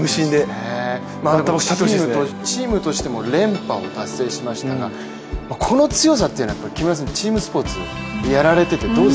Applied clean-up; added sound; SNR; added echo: none; none; none; none.